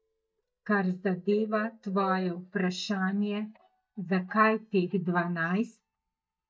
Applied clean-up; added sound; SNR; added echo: neural mask model DeepFilterNet 3.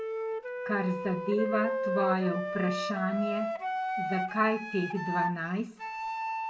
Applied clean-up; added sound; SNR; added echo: none; Wind instrument, woodwind instrument; 2 dB; reverberation time 0.2 s.